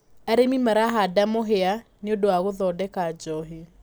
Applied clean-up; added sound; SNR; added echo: none; none; none; none.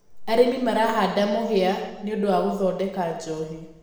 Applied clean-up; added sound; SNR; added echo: none; none; none; reverberation time 0.9 s.